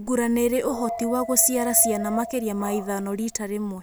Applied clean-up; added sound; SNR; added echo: none; Dog; 10 dB; none.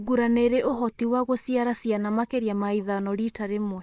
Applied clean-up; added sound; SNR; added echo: neural mask model Resemble Enhance denoiser.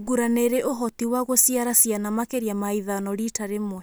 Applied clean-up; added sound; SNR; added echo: none; none; none; none.